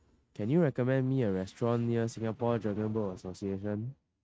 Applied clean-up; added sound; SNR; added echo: neural mask model RNNoise.